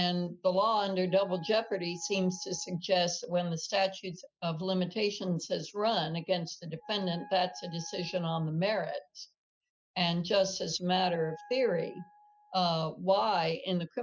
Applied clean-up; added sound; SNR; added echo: classical method spectral subtraction.